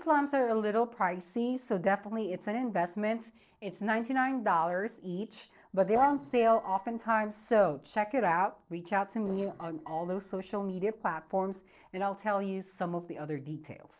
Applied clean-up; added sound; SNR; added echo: neural separator model SepFormer DNS4.